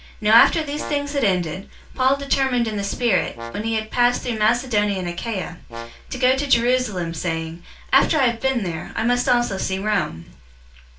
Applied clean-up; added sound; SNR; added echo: none; Brass instrument; 16 dB; reverberation time 0.3 s.